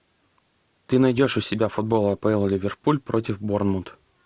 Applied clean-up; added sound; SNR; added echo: none; none; none; none.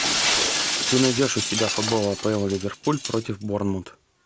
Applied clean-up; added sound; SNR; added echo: none; Shatter; 2 dB; none.